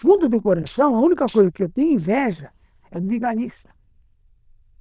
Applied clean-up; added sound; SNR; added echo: neural diffusion model UNIVERSE++.